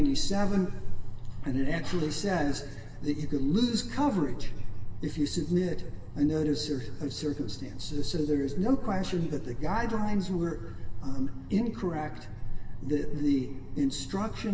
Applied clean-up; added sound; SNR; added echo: none; none; none; reverberation time 1.4 s.